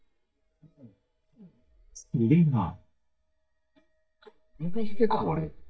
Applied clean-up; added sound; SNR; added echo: neural mask model DeepFilterNet 3.